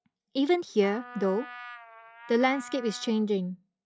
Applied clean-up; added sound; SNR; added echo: classical method log-MMSE.